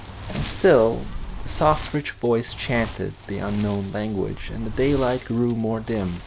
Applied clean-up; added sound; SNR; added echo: none; Wind; 10 dB; none.